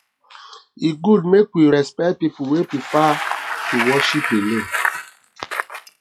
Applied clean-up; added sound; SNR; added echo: classical method log-MMSE.